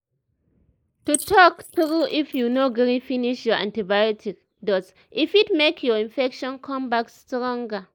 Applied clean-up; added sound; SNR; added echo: neural mask model Resemble Enhance denoiser.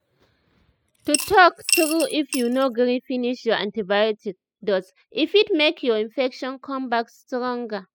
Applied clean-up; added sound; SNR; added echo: classical method spectral subtraction.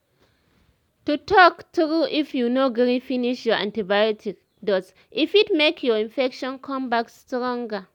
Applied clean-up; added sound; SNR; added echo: none; none; none; none.